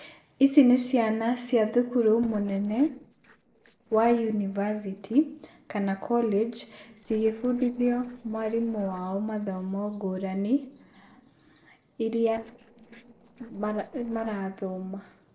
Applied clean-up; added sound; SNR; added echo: neural separator model SepFormer DNS4.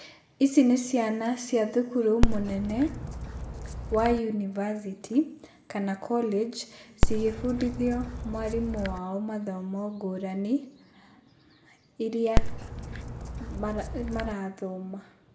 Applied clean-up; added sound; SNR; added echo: none; Dog; -2 dB; reverberation time 0.8 s.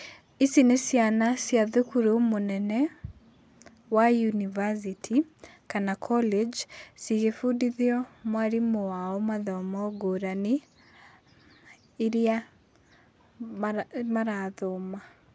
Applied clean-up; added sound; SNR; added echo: none; none; none; none.